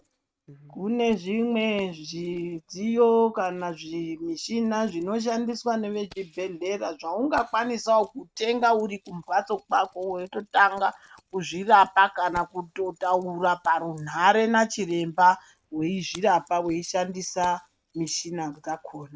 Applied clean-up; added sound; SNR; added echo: neural mask model RNNoise.